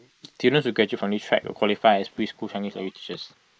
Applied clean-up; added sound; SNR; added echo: neural mask model Resemble Enhance denoiser.